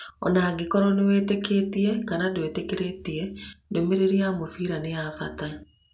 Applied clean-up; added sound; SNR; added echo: none; none; none; none.